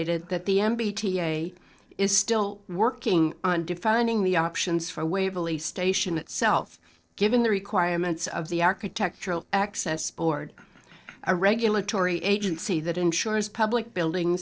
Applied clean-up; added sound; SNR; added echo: neural separator model SepFormer DNS4.